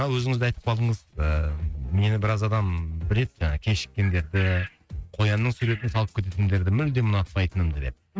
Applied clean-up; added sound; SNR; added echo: neural mask model RNNoise.